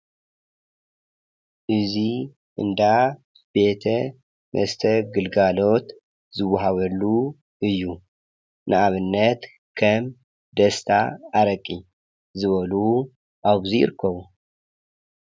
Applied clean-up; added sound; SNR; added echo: none; none; none; none.